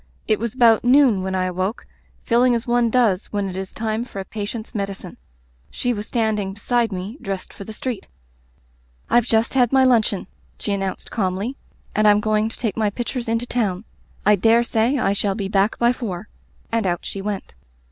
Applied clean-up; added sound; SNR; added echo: none; none; none; none.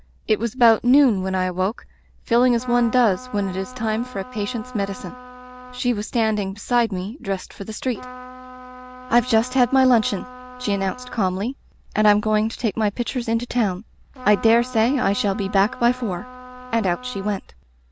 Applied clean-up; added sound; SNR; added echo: none; Trumpet; 16 dB; none.